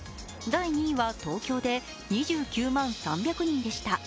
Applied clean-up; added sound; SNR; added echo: none; none; none; none.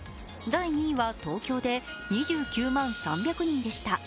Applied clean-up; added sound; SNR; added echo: none; Wind instrument, woodwind instrument; 13 dB; none.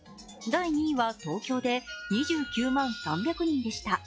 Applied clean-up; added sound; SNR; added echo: classical method log-MMSE.